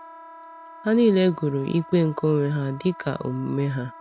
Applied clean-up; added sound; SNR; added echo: none; Wind instrument, woodwind instrument; 19 dB; none.